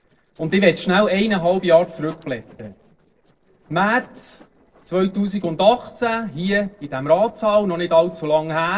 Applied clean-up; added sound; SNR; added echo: neural separator model SepFormer DNS4.